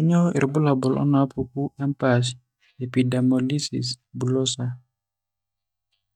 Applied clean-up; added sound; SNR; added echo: neural mask model DeepFilterNet 3.